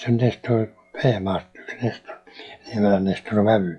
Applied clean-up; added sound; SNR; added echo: classical method log-MMSE.